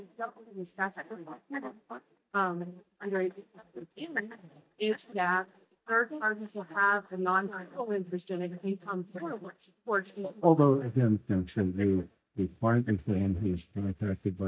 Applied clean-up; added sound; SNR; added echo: neural mask model DeepFilterNet 3.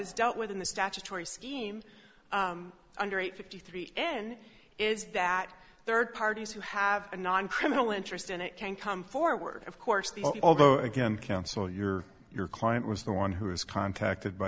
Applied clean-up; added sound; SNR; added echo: none; none; none; none.